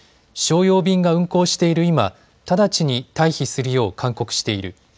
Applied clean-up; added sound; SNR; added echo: none; none; none; none.